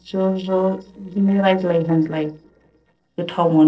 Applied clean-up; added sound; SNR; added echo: neural separator model SepFormer DNS4.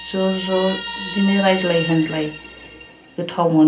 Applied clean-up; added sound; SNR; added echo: none; Guitar; 12 dB; reverberation time 0.3 s.